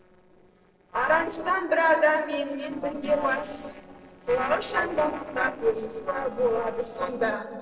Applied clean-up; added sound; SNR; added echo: neural separator model SepFormer DNS4.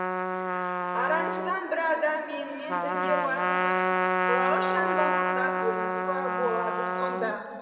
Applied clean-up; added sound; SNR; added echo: none; Trumpet; -3 dB; reverberation time 2.8 s.